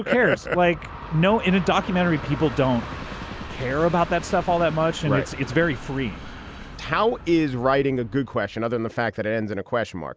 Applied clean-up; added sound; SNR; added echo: none; Train; 13 dB; none.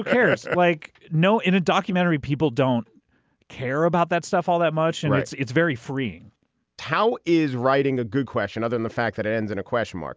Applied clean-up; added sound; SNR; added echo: none; none; none; none.